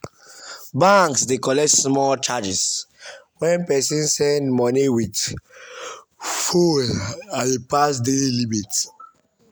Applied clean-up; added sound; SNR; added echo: none; none; none; none.